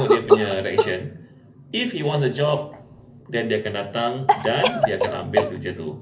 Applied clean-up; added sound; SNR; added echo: none; Cough; 0 dB; reverberation time 0.3 s.